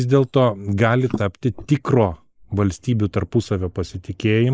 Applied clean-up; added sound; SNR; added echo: neural mask model Resemble Enhance denoiser.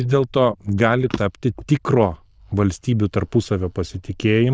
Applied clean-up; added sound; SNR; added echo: neural diffusion model UNIVERSE++.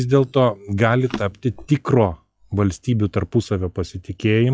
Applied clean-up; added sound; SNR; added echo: classical method log-MMSE.